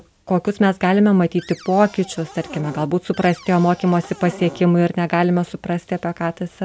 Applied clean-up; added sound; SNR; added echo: none; Cupboard open or close; 19 dB; none.